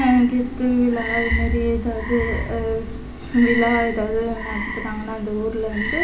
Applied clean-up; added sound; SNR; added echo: none; Frog; 9 dB; reverberation time 0.2 s.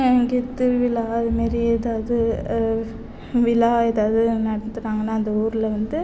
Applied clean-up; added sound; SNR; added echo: none; none; none; none.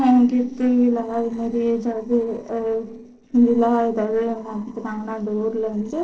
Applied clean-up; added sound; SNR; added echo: neural separator model SepFormer DNS4.